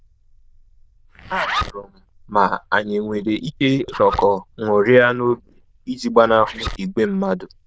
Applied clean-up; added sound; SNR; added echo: neural diffusion model UNIVERSE++.